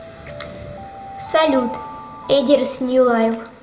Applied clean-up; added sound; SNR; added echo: none; Alarm; 16 dB; reverberation time 1.2 s.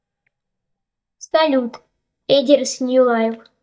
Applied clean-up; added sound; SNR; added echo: neural mask model DeepFilterNet 3.